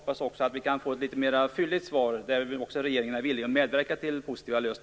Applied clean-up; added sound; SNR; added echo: none; none; none; none.